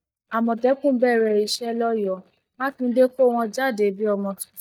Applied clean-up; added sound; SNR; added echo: neural mask model DeepFilterNet 3.